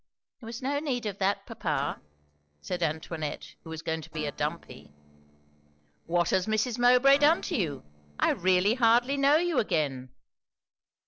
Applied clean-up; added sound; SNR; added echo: neural separator model SepFormer DNS4.